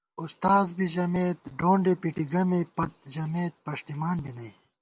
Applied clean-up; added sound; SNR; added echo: none; none; none; none.